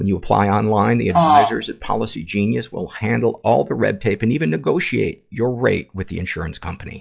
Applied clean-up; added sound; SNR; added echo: classical method log-MMSE.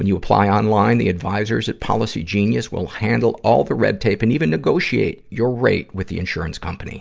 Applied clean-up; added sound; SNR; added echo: none; none; none; none.